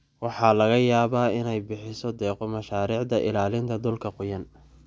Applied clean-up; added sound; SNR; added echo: none; none; none; none.